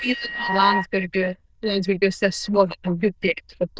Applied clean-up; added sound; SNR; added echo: neural diffusion model UNIVERSE++.